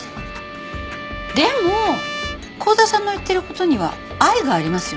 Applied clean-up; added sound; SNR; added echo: none; Trumpet; 13 dB; none.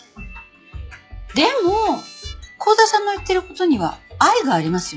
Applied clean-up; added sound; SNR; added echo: classical method log-MMSE.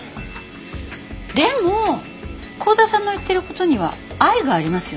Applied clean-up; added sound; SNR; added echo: none; none; none; none.